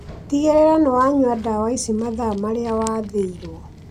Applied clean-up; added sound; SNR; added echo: none; Walk, footsteps; 17 dB; none.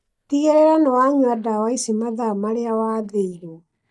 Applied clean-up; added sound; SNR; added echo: neural mask model DeepFilterNet 3.